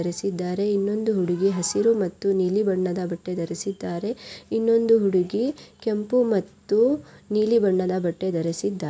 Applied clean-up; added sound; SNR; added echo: none; none; none; none.